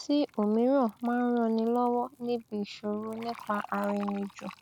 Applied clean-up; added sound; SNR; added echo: none; Fill (with liquid); 20 dB; none.